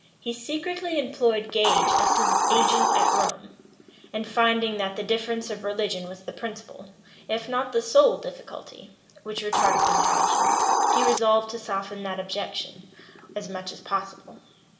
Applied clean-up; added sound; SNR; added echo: none; Hiss; 0 dB; reverberation time 1.7 s.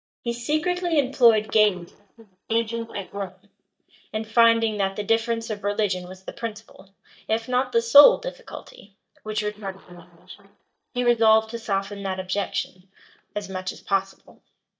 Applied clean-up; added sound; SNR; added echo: neural mask model DeepFilterNet 3.